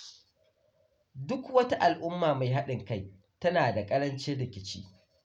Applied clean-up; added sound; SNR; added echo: none; none; none; none.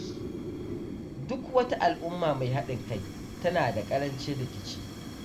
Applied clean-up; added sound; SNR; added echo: none; Fire; 8 dB; none.